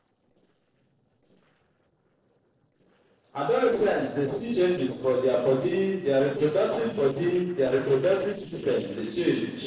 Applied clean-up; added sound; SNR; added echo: neural separator model SepFormer DNS4.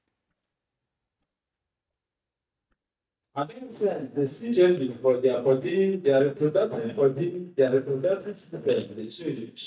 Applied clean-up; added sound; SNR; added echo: neural mask model DeepFilterNet 3.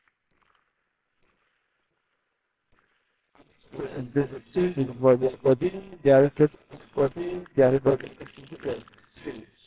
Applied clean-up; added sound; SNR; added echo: neural separator model SepFormer WHAMR!.